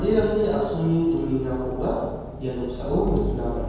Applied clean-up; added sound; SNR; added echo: none; Engine; 8 dB; reverberation time 1.2 s.